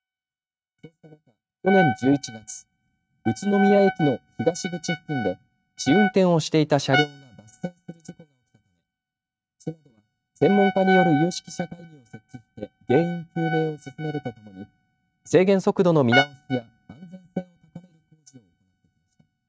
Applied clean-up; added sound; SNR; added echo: neural mask model RNNoise.